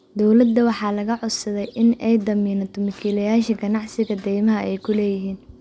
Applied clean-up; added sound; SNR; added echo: none; none; none; none.